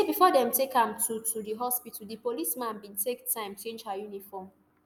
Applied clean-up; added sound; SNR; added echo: none; none; none; none.